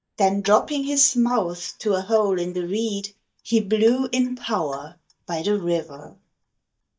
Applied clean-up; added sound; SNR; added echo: neural mask model DeepFilterNet 3.